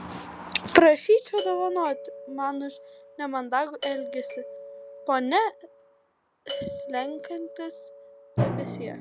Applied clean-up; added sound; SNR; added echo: none; Doorbell + Drum; 9 dB; none.